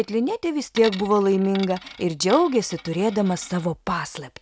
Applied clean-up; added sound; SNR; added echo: none; Coin (dropping); 17 dB; none.